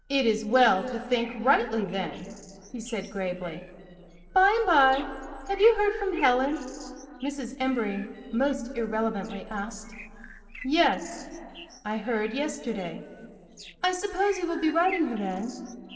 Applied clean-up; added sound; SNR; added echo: neural separator model SepFormer DNS4.